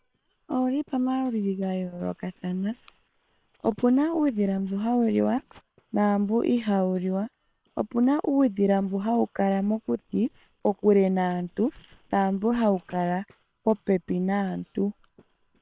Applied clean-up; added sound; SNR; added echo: neural separator model SepFormer WHAM!.